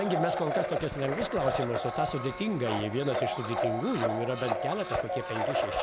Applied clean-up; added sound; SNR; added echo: none; Domestic sounds, home sounds; 0 dB; none.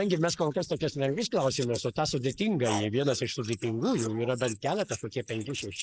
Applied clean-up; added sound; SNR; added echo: neural mask model Resemble Enhance denoiser.